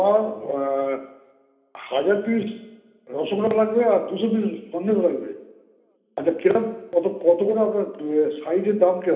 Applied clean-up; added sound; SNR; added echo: none; none; none; reverberation time 1.0 s.